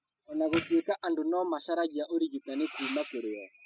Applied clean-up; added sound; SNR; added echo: classical method spectral subtraction.